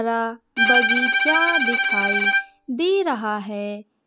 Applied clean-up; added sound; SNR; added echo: none; Bowed string instrument; -4 dB; none.